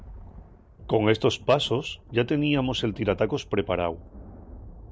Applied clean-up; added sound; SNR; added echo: none; Thunder; 18 dB; none.